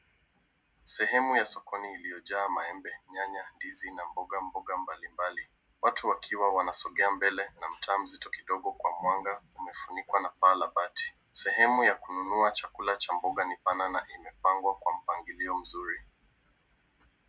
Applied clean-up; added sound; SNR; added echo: none; none; none; none.